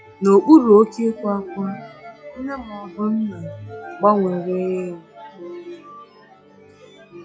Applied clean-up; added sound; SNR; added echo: classical method log-MMSE.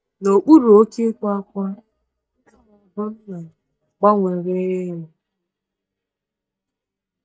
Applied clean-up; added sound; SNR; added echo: neural mask model DeepFilterNet 3.